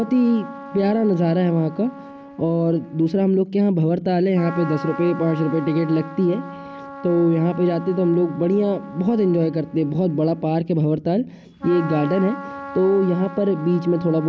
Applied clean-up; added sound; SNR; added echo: none; Trumpet; 16 dB; none.